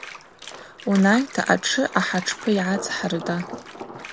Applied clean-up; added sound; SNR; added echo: none; Bathtub (filling or washing) + Thunder; 13 dB; none.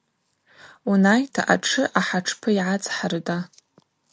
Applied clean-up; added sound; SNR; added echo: none; none; none; none.